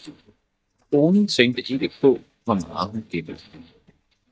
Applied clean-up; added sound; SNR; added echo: neural mask model DeepFilterNet 3.